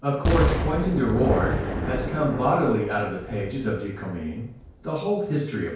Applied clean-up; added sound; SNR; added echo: none; Explosion; 4 dB; reverberation time 0.5 s.